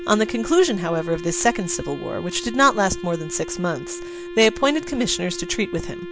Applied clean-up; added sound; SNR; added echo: none; Wind instrument, woodwind instrument; 11 dB; none.